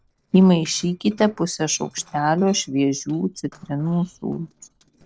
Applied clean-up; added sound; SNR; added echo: neural separator model SepFormer DNS4.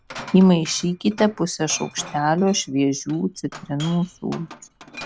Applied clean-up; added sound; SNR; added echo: none; Glass; 18 dB; none.